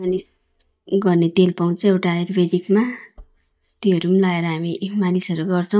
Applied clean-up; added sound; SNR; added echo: neural mask model DeepFilterNet 3.